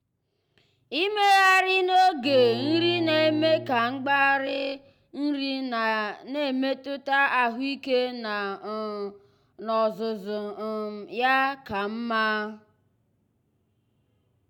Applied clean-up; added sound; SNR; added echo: none; Bowed string instrument; 12 dB; none.